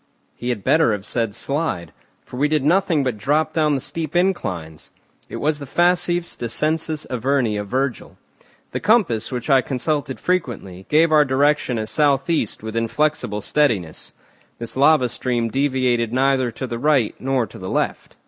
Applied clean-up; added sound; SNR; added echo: none; none; none; none.